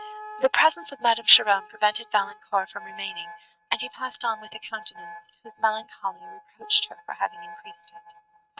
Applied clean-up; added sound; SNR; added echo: neural mask model RNNoise.